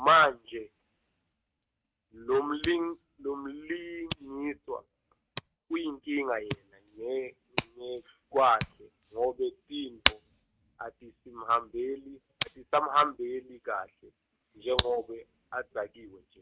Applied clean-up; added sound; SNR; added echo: neural mask model RNNoise.